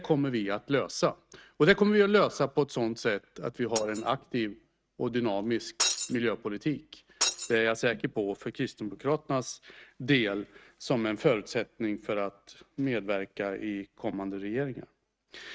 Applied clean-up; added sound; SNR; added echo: neural mask model RNNoise.